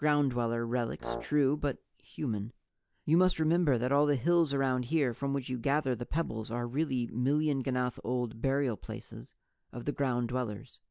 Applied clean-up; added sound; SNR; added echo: none; Brass instrument; 13 dB; none.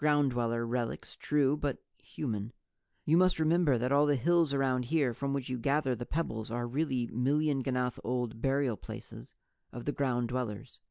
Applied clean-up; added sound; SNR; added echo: none; none; none; none.